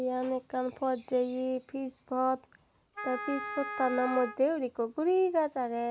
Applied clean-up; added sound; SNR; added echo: none; Wind instrument, woodwind instrument; 9 dB; none.